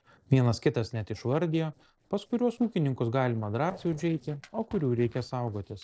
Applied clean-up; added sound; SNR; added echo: neural separator model SepFormer DNS4.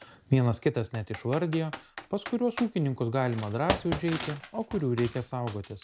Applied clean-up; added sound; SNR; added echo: none; Computer keyboard; 10 dB; none.